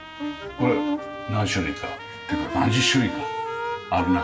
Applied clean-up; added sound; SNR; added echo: none; Trumpet; 14 dB; reverberation time 0.4 s.